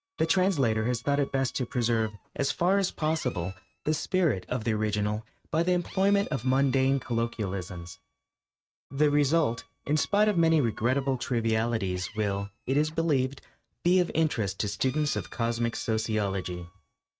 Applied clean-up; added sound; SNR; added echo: neural mask model RNNoise.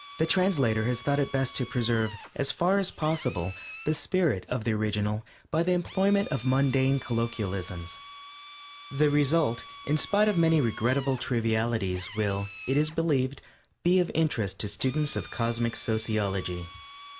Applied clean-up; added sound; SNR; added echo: none; Drill; 19 dB; none.